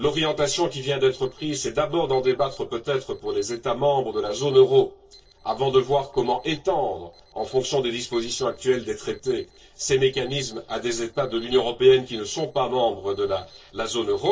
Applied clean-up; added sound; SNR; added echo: neural separator model SepFormer DNS4.